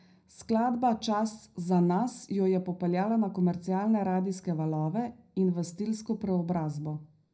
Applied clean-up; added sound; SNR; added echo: none; none; none; reverberation time 0.4 s.